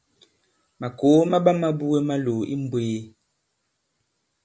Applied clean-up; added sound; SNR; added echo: none; none; none; none.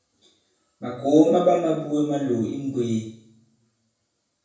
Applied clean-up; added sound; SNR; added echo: none; none; none; reverberation time 0.6 s.